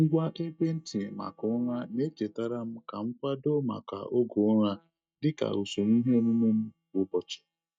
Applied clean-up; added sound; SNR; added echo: neural mask model DeepFilterNet 3.